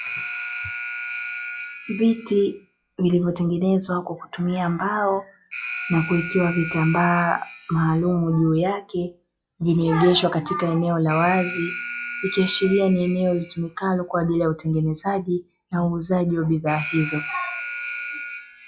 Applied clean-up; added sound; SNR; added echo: classical method log-MMSE.